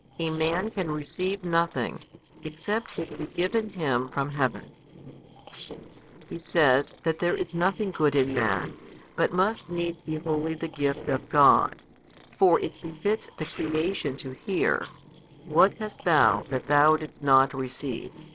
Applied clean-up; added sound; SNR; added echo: neural separator model SepFormer DNS4.